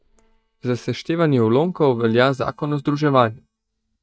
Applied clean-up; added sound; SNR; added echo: neural mask model DeepFilterNet 3.